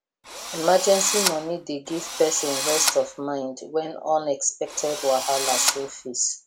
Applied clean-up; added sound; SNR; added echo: none; Drill; 3 dB; none.